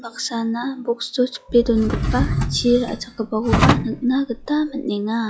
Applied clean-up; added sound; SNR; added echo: classical method log-MMSE.